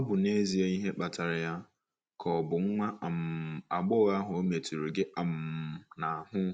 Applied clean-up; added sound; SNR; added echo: none; none; none; none.